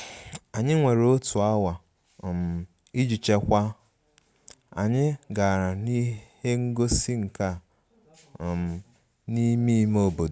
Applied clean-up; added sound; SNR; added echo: none; none; none; none.